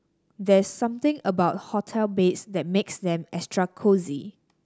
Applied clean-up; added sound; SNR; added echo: none; none; none; none.